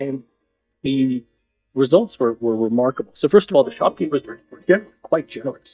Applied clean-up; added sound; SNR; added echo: neural mask model DeepFilterNet 3.